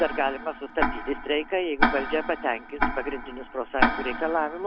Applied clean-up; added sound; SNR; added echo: none; Tick-tock; 0 dB; none.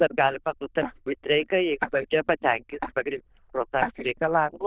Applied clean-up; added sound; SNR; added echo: neural diffusion model UNIVERSE++.